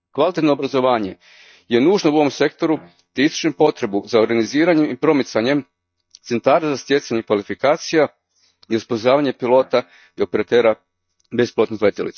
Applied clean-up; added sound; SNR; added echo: neural mask model DeepFilterNet 3.